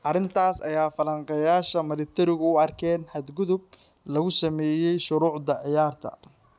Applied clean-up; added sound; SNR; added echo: none; none; none; none.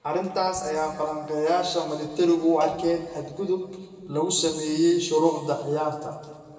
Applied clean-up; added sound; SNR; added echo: none; Cowbell; 16 dB; reverberation time 2.1 s.